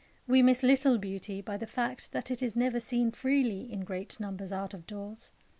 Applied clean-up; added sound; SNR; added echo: none; none; none; none.